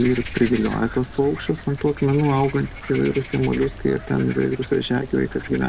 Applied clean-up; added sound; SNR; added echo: none; Frog; 13 dB; none.